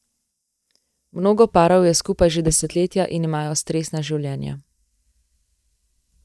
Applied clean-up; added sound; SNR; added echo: neural mask model DeepFilterNet 3.